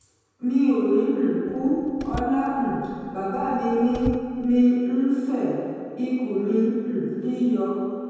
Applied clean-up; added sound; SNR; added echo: none; Car; 15 dB; reverberation time 2.0 s.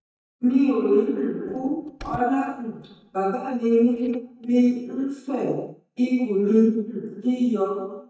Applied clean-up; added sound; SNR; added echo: neural mask model DeepFilterNet 3.